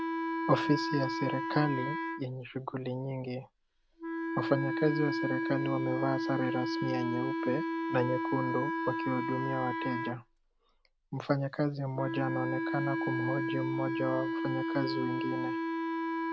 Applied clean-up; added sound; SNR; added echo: none; Wind instrument, woodwind instrument; 0 dB; none.